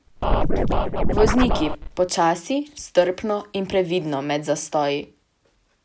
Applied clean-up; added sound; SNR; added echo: none; Scratching (performance technique); -4 dB; none.